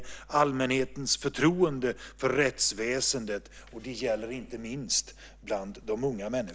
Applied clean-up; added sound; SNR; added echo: none; none; none; none.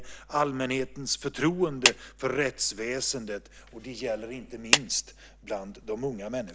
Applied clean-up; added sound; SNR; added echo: none; Clapping; -1 dB; none.